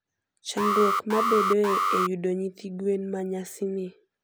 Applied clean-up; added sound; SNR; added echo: none; Alarm; -2 dB; none.